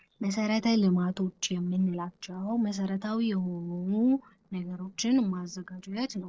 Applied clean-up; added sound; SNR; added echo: neural separator model SepFormer DNS4.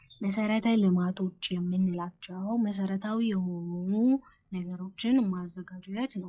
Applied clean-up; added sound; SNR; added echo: classical method log-MMSE.